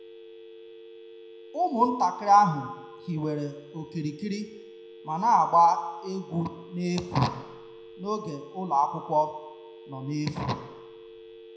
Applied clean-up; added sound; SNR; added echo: none; Telephone; 18 dB; reverberation time 0.8 s.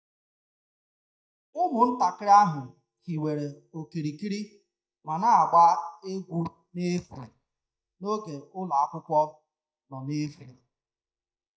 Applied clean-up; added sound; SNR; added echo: neural mask model DeepFilterNet 3.